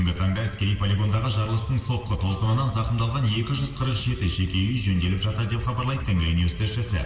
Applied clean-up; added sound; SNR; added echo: none; none; none; reverberation time 2.3 s.